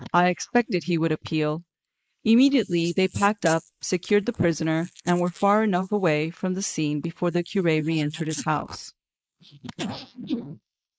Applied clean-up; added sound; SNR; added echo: neural mask model Resemble Enhance denoiser.